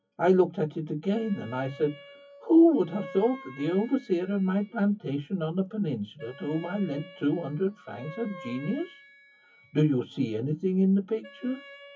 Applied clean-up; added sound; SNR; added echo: classical method WPE with log-MMSE.